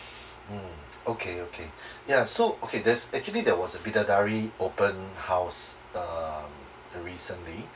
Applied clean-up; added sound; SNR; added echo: none; none; none; none.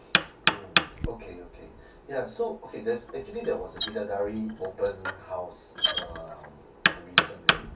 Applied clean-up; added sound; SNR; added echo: none; Knock; -4 dB; reverberation time 0.3 s.